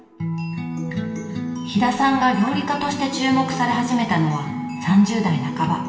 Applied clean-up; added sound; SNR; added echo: none; none; none; reverberation time 1.4 s.